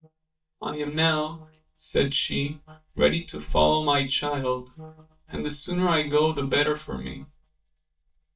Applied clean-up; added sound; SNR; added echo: neural mask model DeepFilterNet 3.